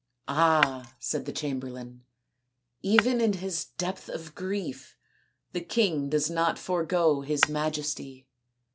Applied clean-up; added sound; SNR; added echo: none; Shatter; 4 dB; none.